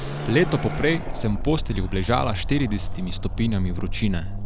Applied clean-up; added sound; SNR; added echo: none; Car passing by / Accelerating, revving, vroom; 3 dB; none.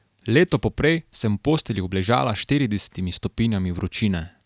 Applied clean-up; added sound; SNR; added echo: none; none; none; none.